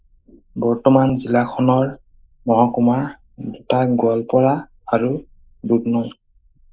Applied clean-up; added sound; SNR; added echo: neural mask model Resemble Enhance denoiser.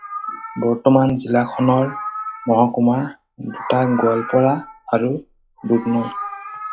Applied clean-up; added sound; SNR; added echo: classical method log-MMSE.